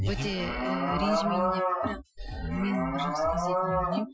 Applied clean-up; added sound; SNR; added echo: classical method Wiener filter.